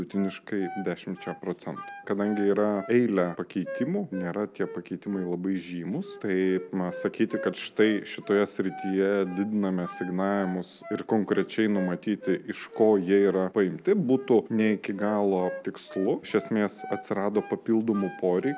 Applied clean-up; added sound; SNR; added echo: none; Wind instrument, woodwind instrument; 16 dB; none.